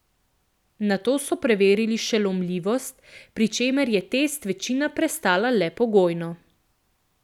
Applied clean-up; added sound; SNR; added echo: none; none; none; none.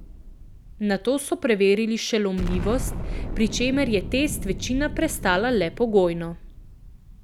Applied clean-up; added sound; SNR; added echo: none; Explosion; 8 dB; none.